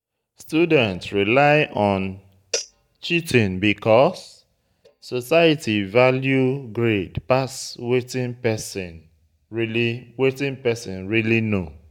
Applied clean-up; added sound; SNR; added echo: neural mask model DeepFilterNet 3.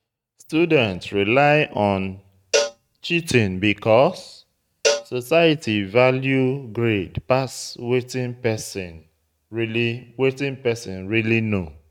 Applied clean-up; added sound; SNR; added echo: neural mask model RNNoise.